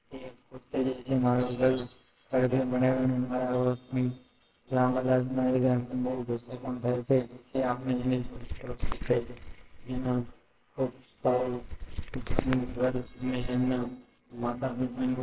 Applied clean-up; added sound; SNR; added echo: neural separator model SepFormer WHAMR!.